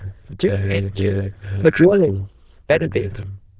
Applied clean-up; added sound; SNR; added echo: neural diffusion model UNIVERSE++.